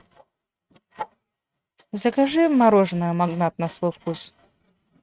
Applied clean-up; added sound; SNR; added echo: neural mask model RNNoise.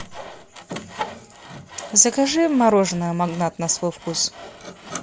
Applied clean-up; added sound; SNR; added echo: none; Sawing; 15 dB; none.